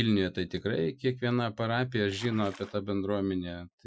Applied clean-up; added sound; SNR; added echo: classical method Wiener filter.